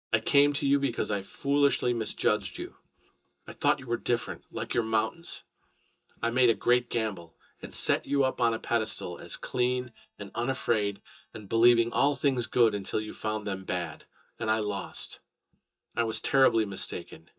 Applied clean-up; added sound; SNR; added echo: neural mask model DeepFilterNet 3.